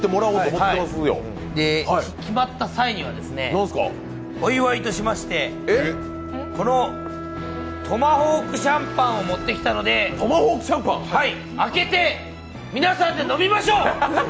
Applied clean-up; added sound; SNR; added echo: none; Wind instrument, woodwind instrument; 14 dB; none.